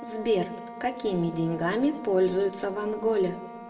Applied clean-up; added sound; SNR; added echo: none; Wind instrument, woodwind instrument; 14 dB; reverberation time 1.0 s.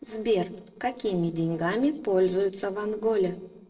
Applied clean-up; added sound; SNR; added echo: neural separator model SepFormer DNS4.